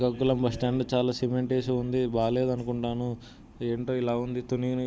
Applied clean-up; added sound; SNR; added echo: none; none; none; none.